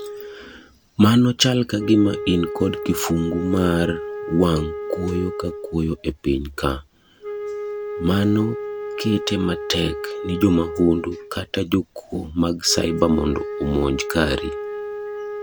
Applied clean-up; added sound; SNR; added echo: none; Wind instrument, woodwind instrument; 9 dB; none.